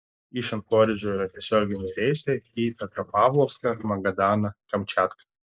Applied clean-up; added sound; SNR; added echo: neural mask model Resemble Enhance denoiser.